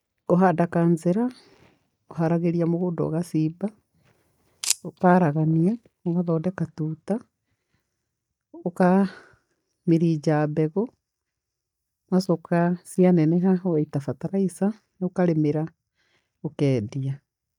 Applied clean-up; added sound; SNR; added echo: neural mask model DeepFilterNet 3.